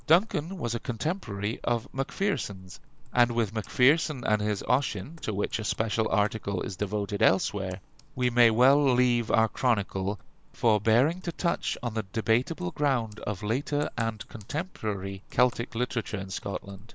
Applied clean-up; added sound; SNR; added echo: none; Computer keyboard; 18 dB; none.